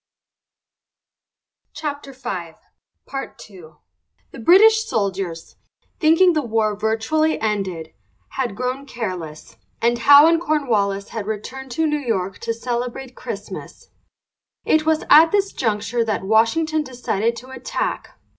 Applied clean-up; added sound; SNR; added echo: none; none; none; none.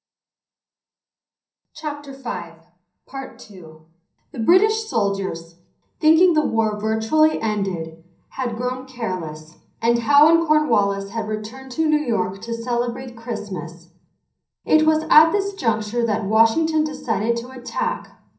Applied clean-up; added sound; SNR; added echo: none; none; none; reverberation time 0.6 s.